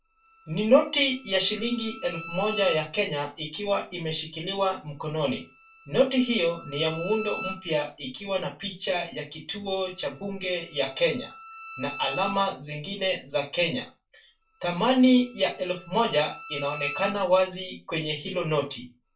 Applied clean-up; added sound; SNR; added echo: none; Bowed string instrument; 16 dB; reverberation time 0.2 s.